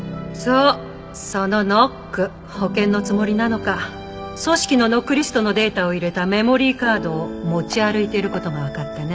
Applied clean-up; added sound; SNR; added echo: none; none; none; none.